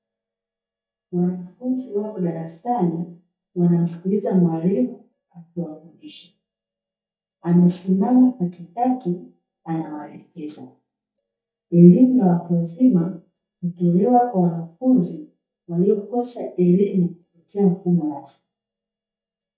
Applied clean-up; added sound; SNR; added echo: neural mask model DeepFilterNet 3.